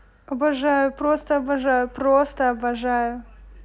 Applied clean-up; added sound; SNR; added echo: none; none; none; none.